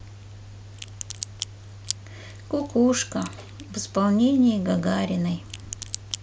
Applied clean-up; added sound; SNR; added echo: none; Crack; 15 dB; none.